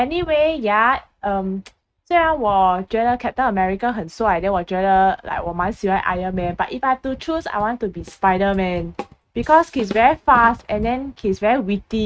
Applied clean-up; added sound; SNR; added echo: neural mask model RNNoise.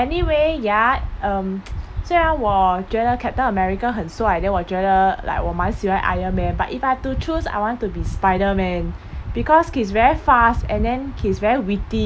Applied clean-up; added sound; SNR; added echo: none; none; none; none.